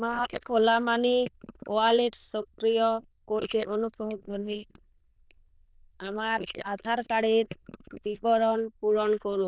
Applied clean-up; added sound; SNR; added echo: neural diffusion model UNIVERSE++.